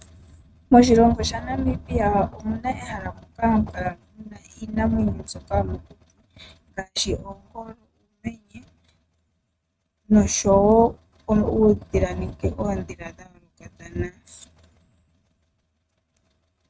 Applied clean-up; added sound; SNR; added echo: neural mask model RNNoise.